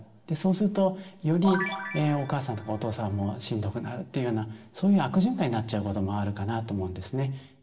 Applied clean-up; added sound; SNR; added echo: none; none; none; reverberation time 0.6 s.